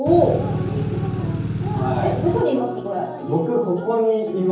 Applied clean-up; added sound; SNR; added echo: none; Engine / Truck / Car; 2 dB; reverberation time 0.7 s.